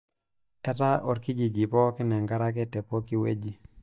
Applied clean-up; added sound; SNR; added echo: neural mask model DeepFilterNet 3.